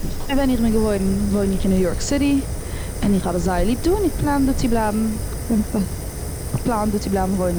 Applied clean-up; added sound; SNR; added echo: none; Fire; 4 dB; none.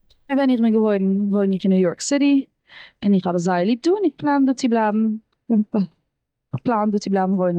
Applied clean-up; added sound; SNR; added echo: neural mask model DeepFilterNet 3.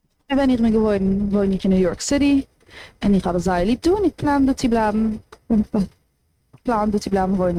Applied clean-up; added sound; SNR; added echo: neural mask model RNNoise.